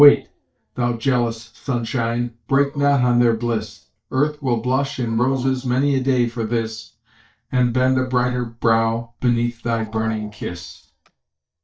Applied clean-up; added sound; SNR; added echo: neural mask model DeepFilterNet 3.